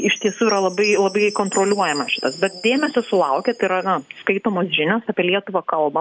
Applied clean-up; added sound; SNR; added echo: none; Chime; 16 dB; none.